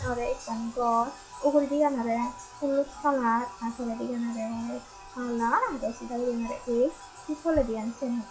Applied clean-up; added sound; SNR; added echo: classical method log-MMSE.